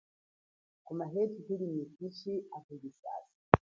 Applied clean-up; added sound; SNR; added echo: none; none; none; none.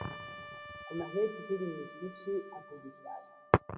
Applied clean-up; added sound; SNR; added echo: none; Trumpet; 13 dB; reverberation time 1.1 s.